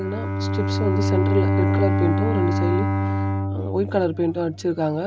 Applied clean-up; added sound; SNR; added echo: none; Bowed string instrument; -3 dB; none.